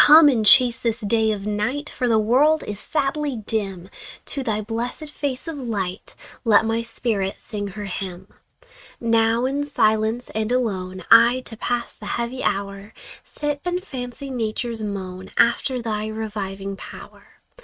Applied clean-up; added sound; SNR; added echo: neural mask model RNNoise.